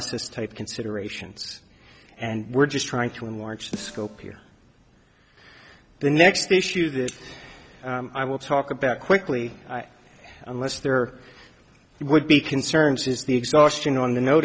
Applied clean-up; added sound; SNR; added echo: none; Snare drum; 19 dB; none.